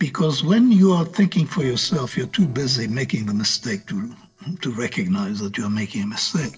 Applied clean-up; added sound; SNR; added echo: neural separator model SepFormer DNS4.